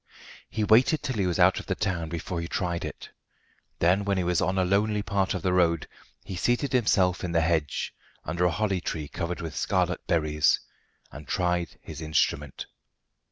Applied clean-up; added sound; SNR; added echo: none; none; none; none.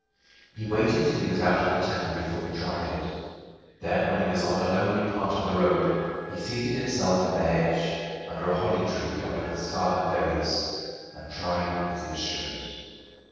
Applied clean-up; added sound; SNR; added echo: neural separator model SepFormer DNS4.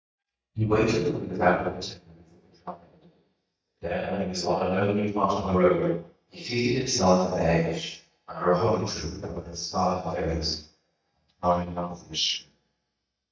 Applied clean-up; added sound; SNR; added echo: neural mask model DeepFilterNet 3.